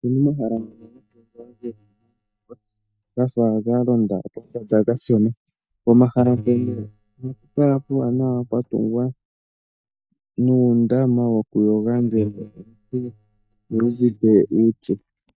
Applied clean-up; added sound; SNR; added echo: neural mask model DeepFilterNet 3.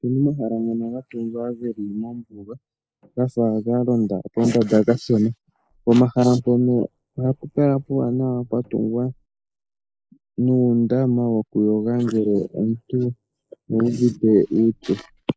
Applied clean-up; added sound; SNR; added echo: neural mask model Resemble Enhance denoiser.